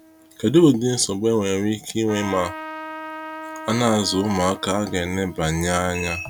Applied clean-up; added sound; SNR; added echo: none; Trumpet; 16 dB; none.